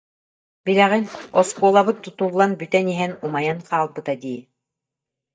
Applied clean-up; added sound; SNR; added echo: neural mask model DeepFilterNet 3.